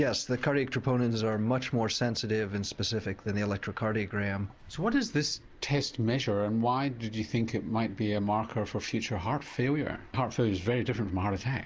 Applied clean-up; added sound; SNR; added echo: none; none; none; none.